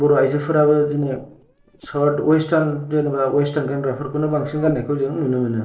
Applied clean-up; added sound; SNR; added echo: neural separator model SepFormer DNS4.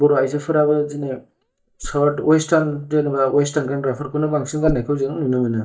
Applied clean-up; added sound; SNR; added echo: neural mask model DeepFilterNet 3.